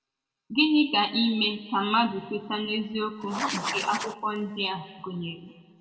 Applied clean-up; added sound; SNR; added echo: none; Writing; 6 dB; reverberation time 1.4 s.